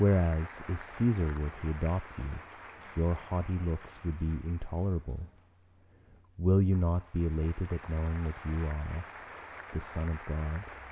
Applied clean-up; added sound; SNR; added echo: none; Applause; 17 dB; none.